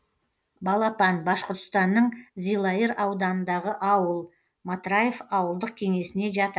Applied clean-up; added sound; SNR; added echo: none; none; none; none.